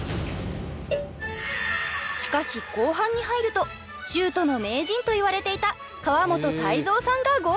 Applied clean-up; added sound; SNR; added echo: none; Cowbell; 12 dB; none.